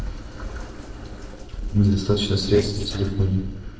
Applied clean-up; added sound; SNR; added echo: neural separator model SepFormer DNS4.